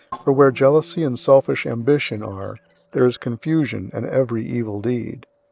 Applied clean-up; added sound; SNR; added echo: neural separator model SepFormer DNS4.